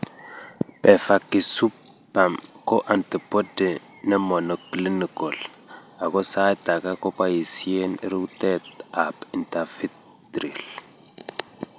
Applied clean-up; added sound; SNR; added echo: none; none; none; none.